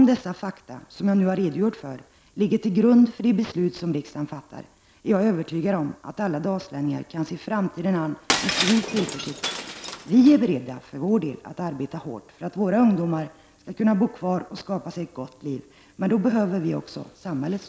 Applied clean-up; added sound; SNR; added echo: none; Shatter; 6 dB; none.